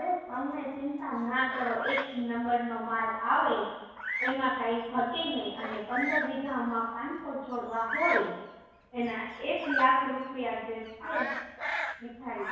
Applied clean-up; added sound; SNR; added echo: none; Bird vocalization, bird call, bird song; 7 dB; reverberation time 1.1 s.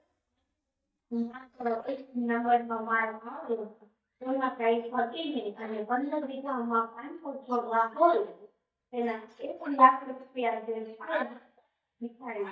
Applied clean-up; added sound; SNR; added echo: neural mask model DeepFilterNet 3.